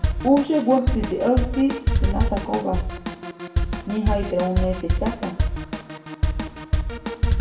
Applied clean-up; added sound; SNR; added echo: none; Drum kit; -1 dB; reverberation time 0.7 s.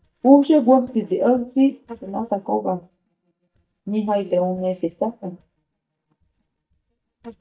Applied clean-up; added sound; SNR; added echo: neural mask model DeepFilterNet 3.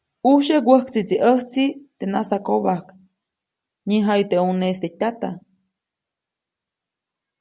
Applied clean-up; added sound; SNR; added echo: none; none; none; none.